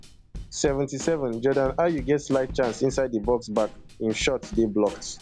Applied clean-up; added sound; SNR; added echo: none; Snare drum / Drum kit; 14 dB; none.